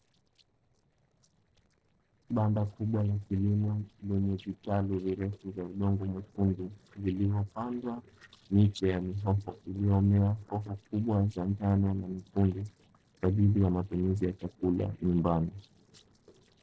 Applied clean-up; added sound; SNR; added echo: neural separator model SepFormer DNS4.